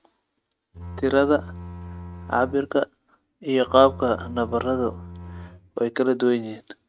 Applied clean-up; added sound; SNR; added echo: neural mask model RNNoise.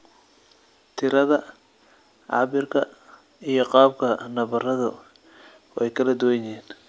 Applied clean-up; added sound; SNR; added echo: none; none; none; none.